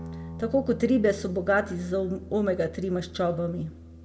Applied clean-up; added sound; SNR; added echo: none; Guitar; 14 dB; reverberation time 0.7 s.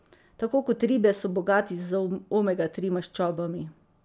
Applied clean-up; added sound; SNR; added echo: none; none; none; none.